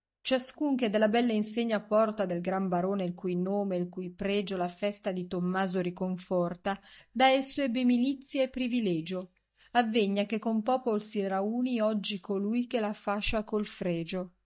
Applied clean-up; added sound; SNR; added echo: neural mask model DeepFilterNet 3.